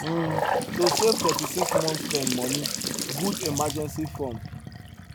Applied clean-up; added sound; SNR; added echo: none; Trickle, dribble / Bathtub (filling or washing) / Sink (filling or washing) / Gurgling; 0 dB; none.